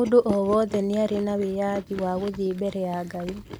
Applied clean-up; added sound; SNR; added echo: none; Chewing, mastication; 14 dB; none.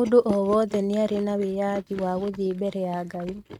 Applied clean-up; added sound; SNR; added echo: neural mask model RNNoise.